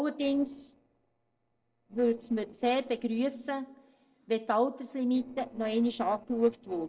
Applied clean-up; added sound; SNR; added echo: neural separator model SepFormer DNS4.